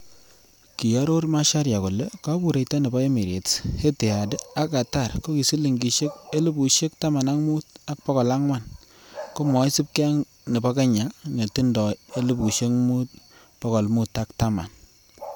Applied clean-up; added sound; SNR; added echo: none; none; none; none.